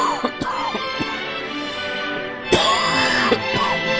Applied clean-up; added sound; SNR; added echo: none; Cough; -1 dB; none.